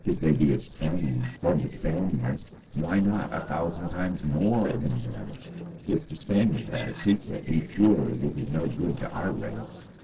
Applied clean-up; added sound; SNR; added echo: neural separator model SepFormer DNS4.